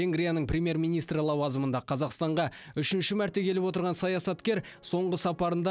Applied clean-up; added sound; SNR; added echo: none; none; none; none.